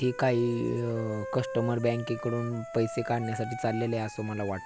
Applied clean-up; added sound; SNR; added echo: none; Wind instrument, woodwind instrument; 11 dB; none.